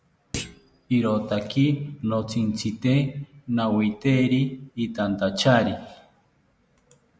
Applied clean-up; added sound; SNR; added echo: none; Thump, thud; 15 dB; none.